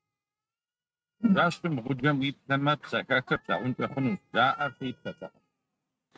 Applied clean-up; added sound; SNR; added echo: neural mask model RNNoise.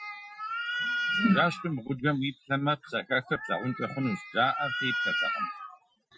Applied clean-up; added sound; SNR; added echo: classical method Wiener filter.